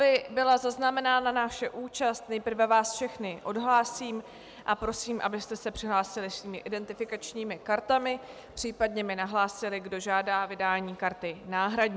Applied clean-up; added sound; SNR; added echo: none; none; none; none.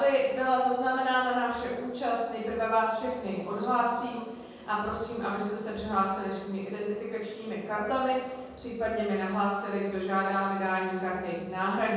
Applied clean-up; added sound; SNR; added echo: none; none; none; reverberation time 1.3 s.